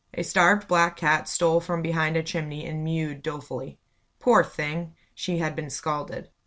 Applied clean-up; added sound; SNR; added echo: none; none; none; none.